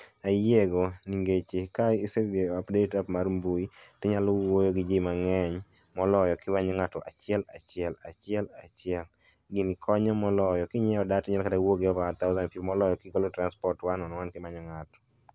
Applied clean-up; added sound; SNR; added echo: none; none; none; none.